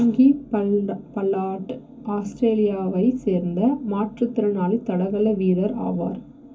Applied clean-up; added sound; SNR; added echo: none; none; none; reverberation time 0.3 s.